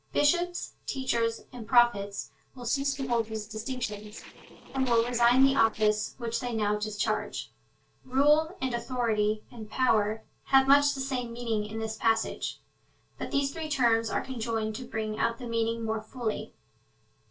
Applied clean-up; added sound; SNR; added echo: neural separator model SepFormer DNS4.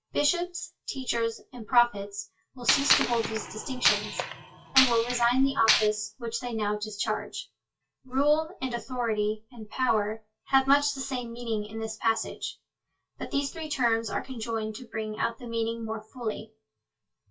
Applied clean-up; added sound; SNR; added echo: classical method WPE with log-MMSE.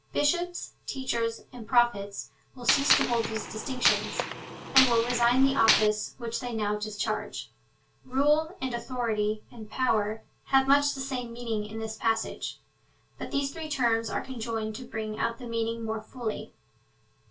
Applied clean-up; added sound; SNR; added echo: none; Gunshot, gunfire; 0 dB; reverberation time 0.2 s.